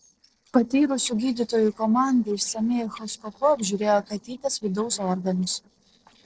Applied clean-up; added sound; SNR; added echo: neural separator model SepFormer DNS4.